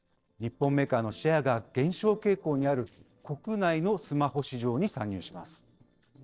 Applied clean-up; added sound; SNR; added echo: neural separator model SepFormer DNS4.